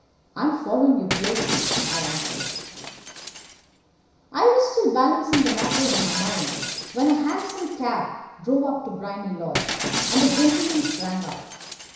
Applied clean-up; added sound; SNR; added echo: none; Shatter; 5 dB; reverberation time 1.0 s.